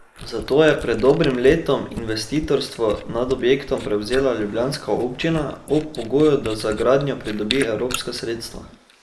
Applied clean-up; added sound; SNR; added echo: neural mask model Resemble Enhance denoiser.